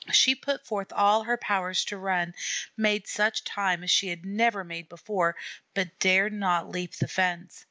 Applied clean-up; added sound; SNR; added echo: none; none; none; none.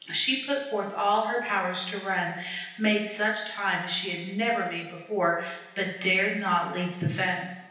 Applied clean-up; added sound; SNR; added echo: none; none; none; reverberation time 0.9 s.